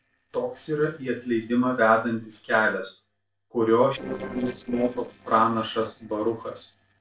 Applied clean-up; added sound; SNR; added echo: neural separator model SepFormer DNS4.